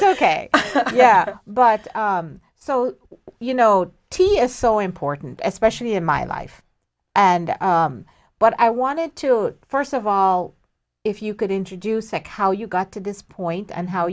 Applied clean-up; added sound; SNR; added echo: none; none; none; none.